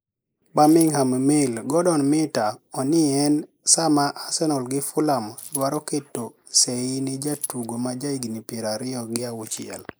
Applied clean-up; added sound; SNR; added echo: neural mask model Resemble Enhance denoiser.